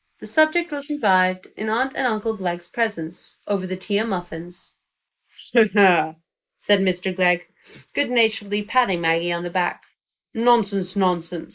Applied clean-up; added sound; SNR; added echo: neural mask model Resemble Enhance denoiser.